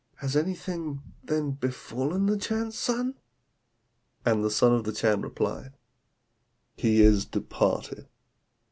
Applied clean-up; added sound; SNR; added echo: none; none; none; none.